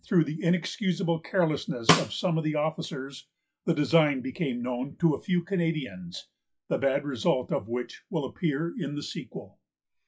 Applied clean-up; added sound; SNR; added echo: classical method log-MMSE.